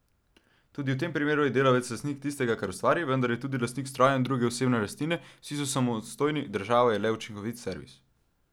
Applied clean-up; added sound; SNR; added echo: none; none; none; none.